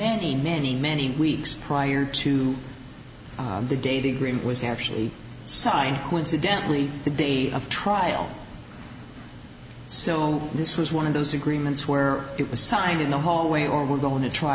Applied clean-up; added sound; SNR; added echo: none; none; none; none.